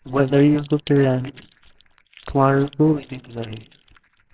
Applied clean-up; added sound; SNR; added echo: neural separator model SepFormer WHAMR!.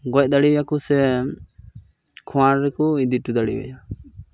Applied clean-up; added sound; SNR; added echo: none; none; none; none.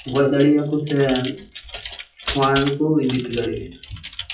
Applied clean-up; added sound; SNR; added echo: classical method WPE with log-MMSE.